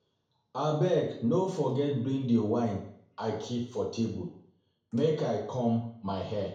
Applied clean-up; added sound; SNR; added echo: none; none; none; reverberation time 0.6 s.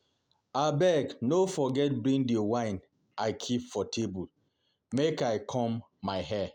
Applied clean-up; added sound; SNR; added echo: none; none; none; none.